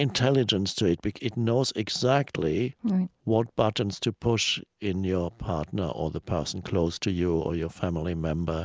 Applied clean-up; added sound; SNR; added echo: none; none; none; none.